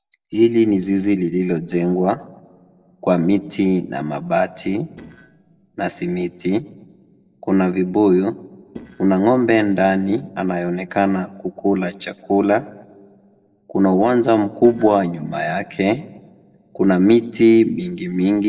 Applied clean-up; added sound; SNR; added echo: neural separator model SepFormer DNS4.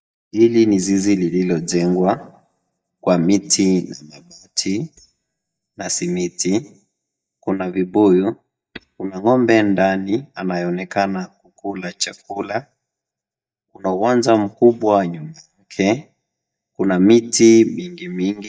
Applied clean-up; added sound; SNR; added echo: neural mask model DeepFilterNet 3.